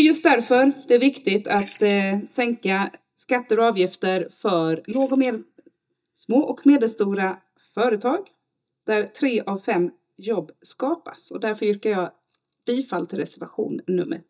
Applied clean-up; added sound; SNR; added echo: neural mask model DeepFilterNet 3.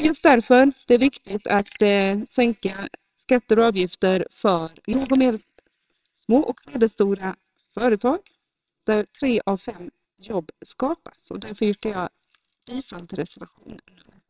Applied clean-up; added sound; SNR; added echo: neural separator model SepFormer WHAMR!.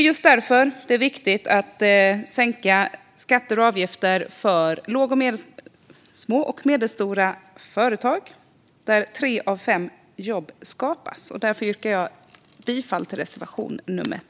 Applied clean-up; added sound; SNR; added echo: none; none; none; none.